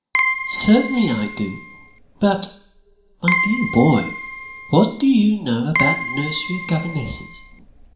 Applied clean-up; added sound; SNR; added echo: none; Keyboard (musical); 5 dB; reverberation time 0.5 s.